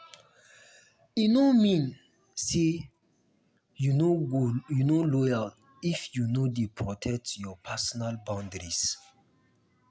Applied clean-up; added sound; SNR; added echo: none; none; none; none.